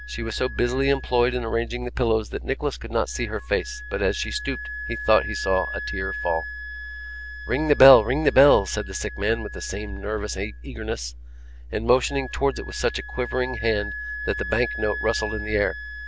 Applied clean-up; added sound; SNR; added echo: none; Wind instrument, woodwind instrument; 12 dB; none.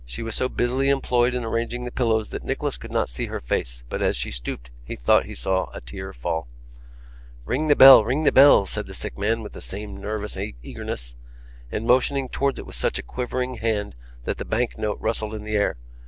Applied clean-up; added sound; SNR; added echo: none; none; none; none.